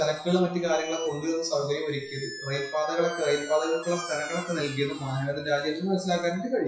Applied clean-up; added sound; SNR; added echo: classical method WPE with log-MMSE.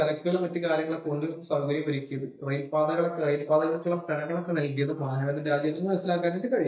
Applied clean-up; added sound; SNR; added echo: neural mask model DeepFilterNet 3.